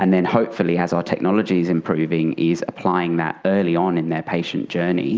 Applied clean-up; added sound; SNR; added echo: none; none; none; none.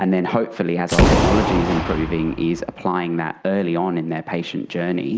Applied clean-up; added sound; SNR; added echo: none; Boom; -1 dB; none.